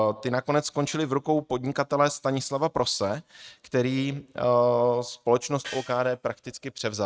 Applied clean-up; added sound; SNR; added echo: neural mask model RNNoise.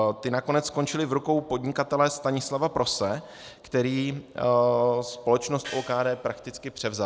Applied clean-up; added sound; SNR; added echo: none; Gong; 17 dB; none.